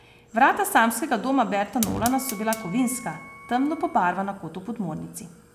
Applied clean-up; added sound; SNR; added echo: none; Wind instrument, woodwind instrument + Fire; 15 dB; none.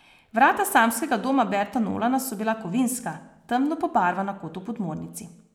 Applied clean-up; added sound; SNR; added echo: none; none; none; none.